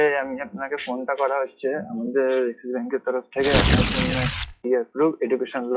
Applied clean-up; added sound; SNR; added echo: classical method WPE with log-MMSE.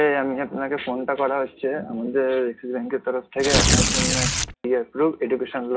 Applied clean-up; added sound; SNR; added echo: none; Tearing; -4 dB; reverberation time 0.3 s.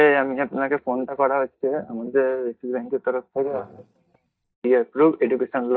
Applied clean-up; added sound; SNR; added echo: neural mask model DeepFilterNet 3.